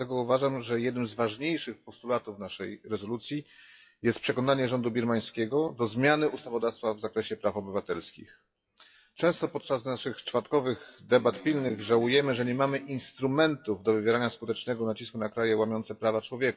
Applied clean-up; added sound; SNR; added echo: classical method WPE with log-MMSE.